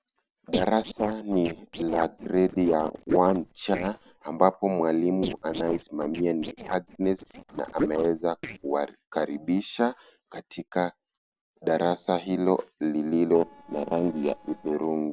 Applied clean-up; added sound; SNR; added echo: neural separator model SepFormer DNS4.